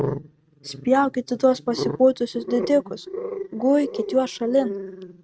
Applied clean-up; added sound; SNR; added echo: neural mask model RNNoise.